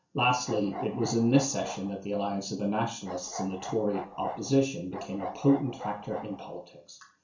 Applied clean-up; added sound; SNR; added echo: none; Bark; 12 dB; reverberation time 0.3 s.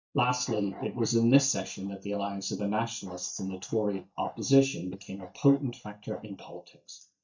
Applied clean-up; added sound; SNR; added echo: neural mask model DeepFilterNet 3.